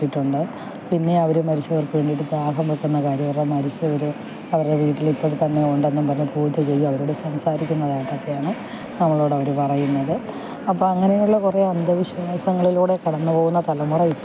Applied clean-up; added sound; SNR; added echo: none; none; none; none.